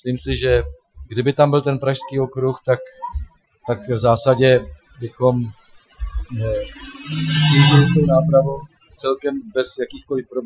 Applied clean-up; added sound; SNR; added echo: classical method Wiener filter.